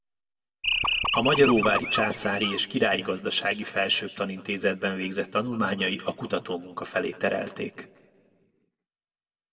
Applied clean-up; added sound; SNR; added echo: none; Animal; 1 dB; reverberation time 1.3 s.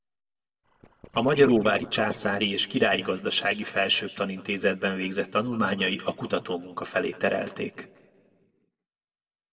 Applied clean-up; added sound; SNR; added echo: neural separator model SepFormer DNS4.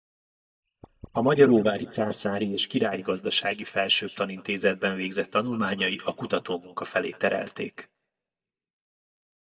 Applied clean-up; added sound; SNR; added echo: neural mask model DeepFilterNet 3.